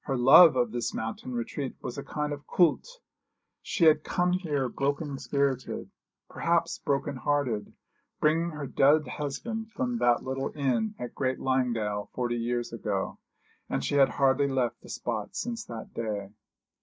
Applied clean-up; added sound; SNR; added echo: neural mask model Resemble Enhance denoiser.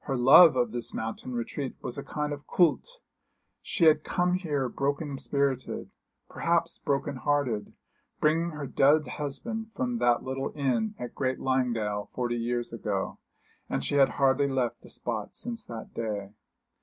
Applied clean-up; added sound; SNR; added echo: none; none; none; none.